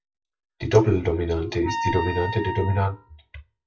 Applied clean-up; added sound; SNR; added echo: classical method WPE with log-MMSE.